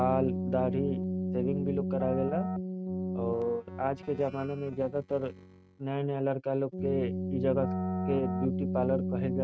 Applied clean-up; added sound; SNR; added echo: neural mask model RNNoise.